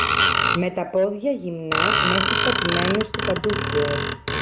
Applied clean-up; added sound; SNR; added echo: none; Screech; -3 dB; none.